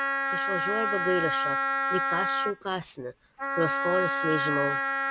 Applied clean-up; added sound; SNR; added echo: none; Wind instrument, woodwind instrument; -2 dB; none.